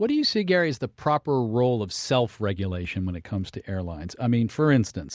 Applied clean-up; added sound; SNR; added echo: none; none; none; none.